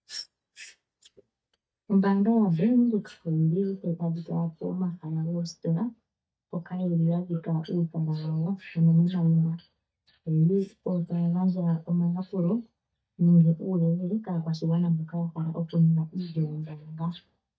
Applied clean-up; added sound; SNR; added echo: neural mask model DeepFilterNet 3.